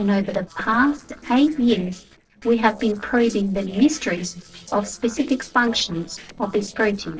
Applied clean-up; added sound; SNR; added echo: neural separator model SepFormer DNS4.